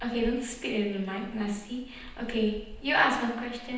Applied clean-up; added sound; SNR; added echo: none; Rain; 16 dB; reverberation time 0.9 s.